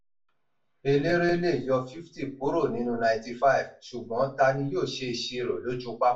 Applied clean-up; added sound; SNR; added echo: none; none; none; reverberation time 0.3 s.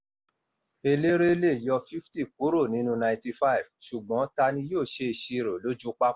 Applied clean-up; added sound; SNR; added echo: none; none; none; none.